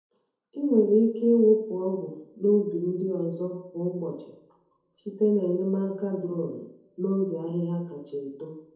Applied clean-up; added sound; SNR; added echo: none; none; none; reverberation time 2.0 s.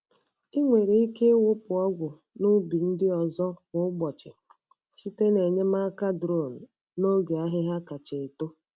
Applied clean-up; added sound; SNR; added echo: none; none; none; none.